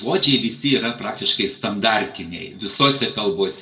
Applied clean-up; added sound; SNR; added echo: none; none; none; reverberation time 0.3 s.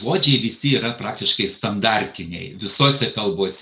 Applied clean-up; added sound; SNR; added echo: none; none; none; none.